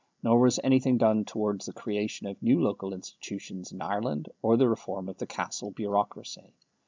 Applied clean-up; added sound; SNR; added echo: none; none; none; none.